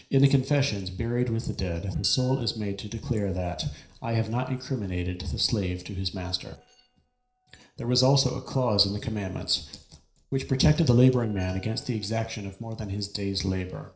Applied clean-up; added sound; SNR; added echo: neural separator model SepFormer DNS4.